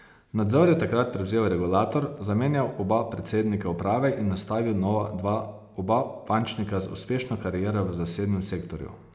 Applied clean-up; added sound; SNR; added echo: none; none; none; none.